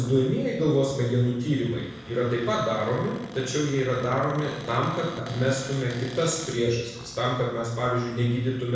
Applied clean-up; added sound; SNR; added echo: none; Cupboard open or close; 18 dB; reverberation time 1.0 s.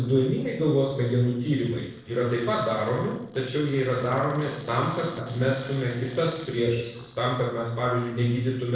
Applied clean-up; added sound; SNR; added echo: neural separator model SepFormer DNS4.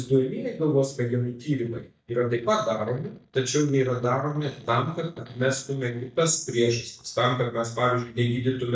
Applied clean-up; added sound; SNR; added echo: neural mask model DeepFilterNet 3.